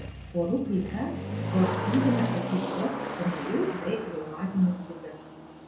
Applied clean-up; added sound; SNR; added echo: none; Motor vehicle (road); 5 dB; reverberation time 0.5 s.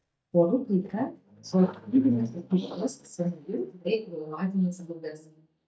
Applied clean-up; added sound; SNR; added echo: neural mask model DeepFilterNet 3.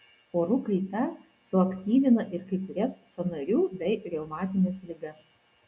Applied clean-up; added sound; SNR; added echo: none; none; none; none.